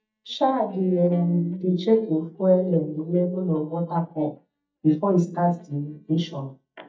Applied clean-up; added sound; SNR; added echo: neural mask model DeepFilterNet 3.